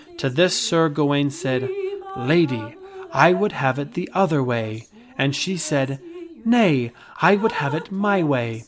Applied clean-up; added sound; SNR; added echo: none; Drip; 14 dB; none.